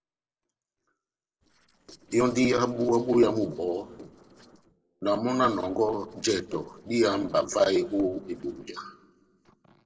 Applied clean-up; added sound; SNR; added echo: neural separator model SepFormer DNS4.